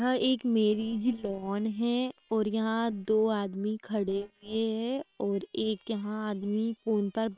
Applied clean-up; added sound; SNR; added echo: neural separator model SepFormer WHAM!.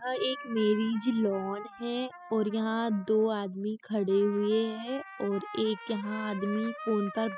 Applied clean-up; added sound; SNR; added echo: classical method spectral subtraction.